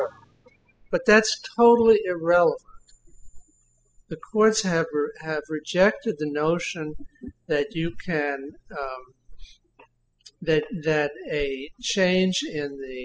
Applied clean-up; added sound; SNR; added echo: classical method spectral subtraction.